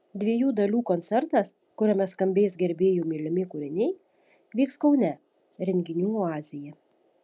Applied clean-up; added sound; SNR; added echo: none; none; none; none.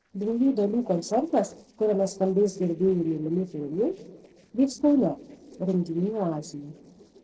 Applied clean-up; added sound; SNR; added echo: neural separator model SepFormer DNS4.